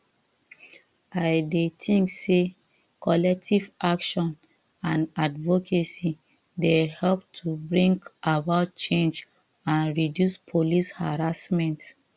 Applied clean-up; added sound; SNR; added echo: none; none; none; none.